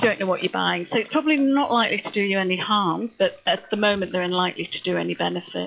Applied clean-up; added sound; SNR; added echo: classical method log-MMSE.